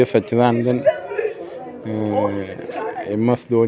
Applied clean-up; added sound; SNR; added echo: none; none; none; none.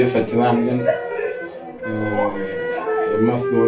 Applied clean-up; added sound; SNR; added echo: none; Wind instrument, woodwind instrument; 4 dB; reverberation time 0.3 s.